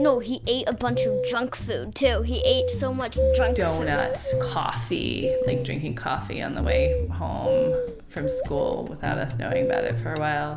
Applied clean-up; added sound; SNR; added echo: none; Bird vocalization, bird call, bird song; 2 dB; none.